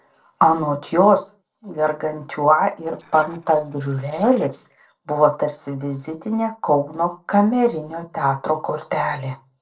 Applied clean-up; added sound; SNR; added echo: neural separator model SepFormer DNS4.